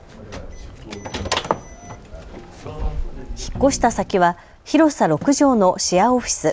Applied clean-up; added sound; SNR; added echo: none; Bowed string instrument; 15 dB; none.